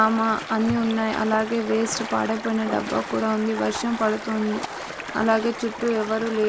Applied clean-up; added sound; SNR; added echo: none; Stream; 10 dB; none.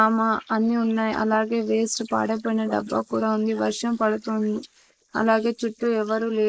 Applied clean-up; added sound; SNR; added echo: neural mask model Resemble Enhance denoiser.